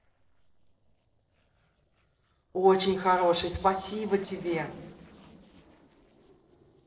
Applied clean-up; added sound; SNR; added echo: neural separator model SepFormer DNS4.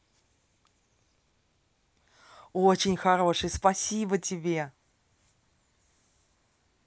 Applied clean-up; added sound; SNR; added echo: none; none; none; none.